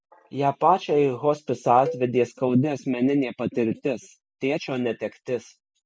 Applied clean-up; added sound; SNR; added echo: none; Cowbell; 15 dB; none.